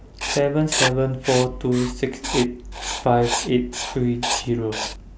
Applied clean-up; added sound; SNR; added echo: none; Writing; 6 dB; none.